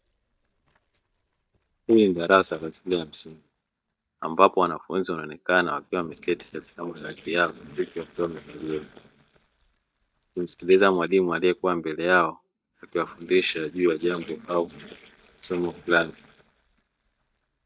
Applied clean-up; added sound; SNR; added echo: neural mask model DeepFilterNet 3.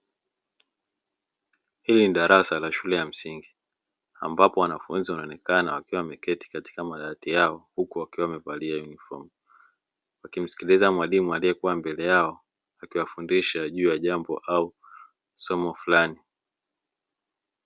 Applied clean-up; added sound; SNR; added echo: none; none; none; none.